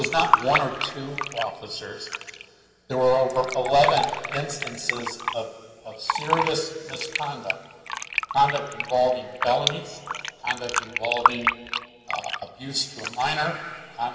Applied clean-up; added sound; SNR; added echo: none; Fill (with liquid); 3 dB; reverberation time 2.6 s.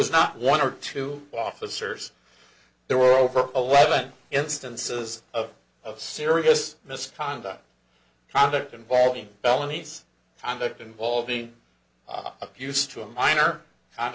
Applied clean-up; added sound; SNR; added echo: none; none; none; none.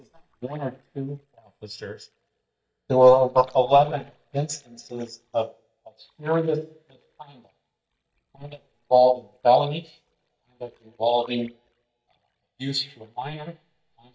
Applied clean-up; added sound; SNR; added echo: neural mask model DeepFilterNet 3.